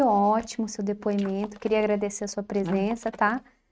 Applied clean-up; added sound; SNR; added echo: neural mask model RNNoise.